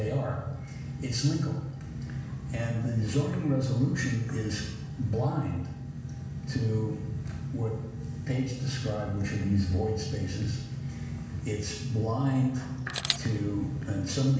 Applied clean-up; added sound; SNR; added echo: none; Camera; 7 dB; reverberation time 1.1 s.